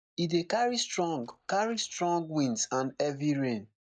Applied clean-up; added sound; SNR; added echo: neural mask model DeepFilterNet 3.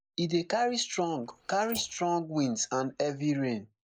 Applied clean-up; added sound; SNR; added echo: neural mask model Resemble Enhance denoiser.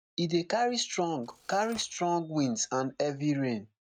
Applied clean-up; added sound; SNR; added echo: neural mask model RNNoise.